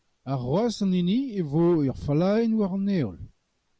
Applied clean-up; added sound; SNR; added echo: none; none; none; none.